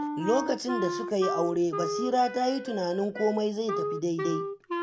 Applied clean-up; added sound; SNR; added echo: none; Wind instrument, woodwind instrument; 5 dB; none.